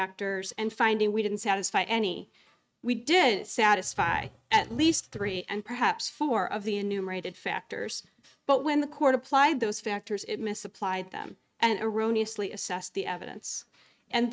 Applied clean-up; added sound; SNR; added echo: neural mask model RNNoise.